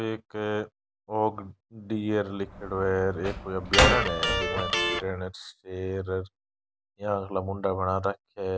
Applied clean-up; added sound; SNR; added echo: none; Electric guitar + Slam; -2 dB; none.